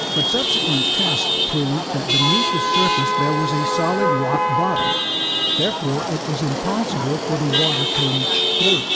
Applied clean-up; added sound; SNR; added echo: none; Chatter / Traffic noise, roadway noise / Vehicle horn, car horn, honking / Engine; -4 dB; none.